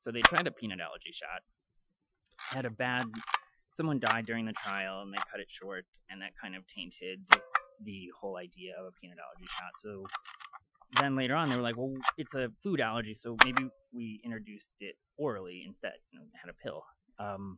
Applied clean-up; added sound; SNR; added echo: classical method Wiener filter.